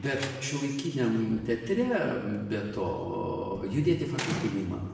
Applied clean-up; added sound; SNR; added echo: none; Slam; 13 dB; reverberation time 1.2 s.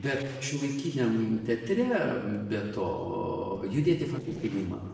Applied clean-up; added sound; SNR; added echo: neural separator model SepFormer DNS4.